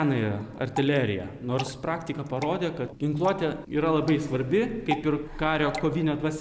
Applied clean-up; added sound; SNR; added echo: none; Drip / Water; 15 dB; none.